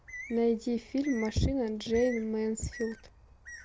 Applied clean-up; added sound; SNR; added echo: none; Bird; 17 dB; none.